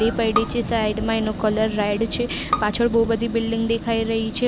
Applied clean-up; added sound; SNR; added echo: none; Bowed string instrument + Vehicle; 8 dB; none.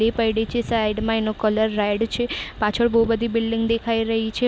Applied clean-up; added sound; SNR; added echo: none; none; none; none.